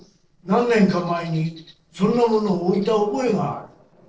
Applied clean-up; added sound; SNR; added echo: neural separator model SepFormer DNS4.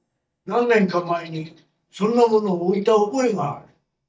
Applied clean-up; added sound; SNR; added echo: neural mask model DeepFilterNet 3.